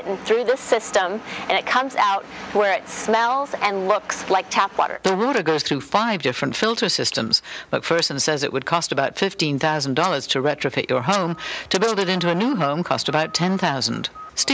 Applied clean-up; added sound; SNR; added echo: none; none; none; none.